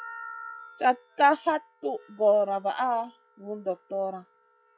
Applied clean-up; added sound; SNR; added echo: classical method log-MMSE.